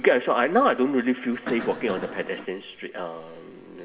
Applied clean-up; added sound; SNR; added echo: none; Cough; 12 dB; reverberation time 1.6 s.